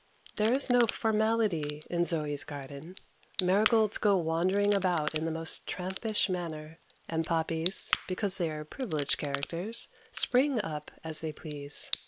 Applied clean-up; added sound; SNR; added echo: none; Crack / Crackle; 10 dB; none.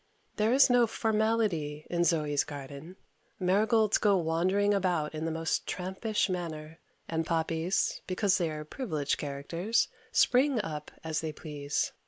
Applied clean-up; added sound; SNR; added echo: none; none; none; none.